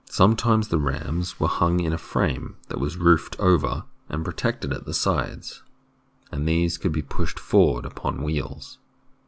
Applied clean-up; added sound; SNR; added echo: none; none; none; none.